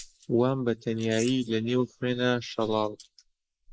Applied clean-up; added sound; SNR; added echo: neural mask model Resemble Enhance denoiser.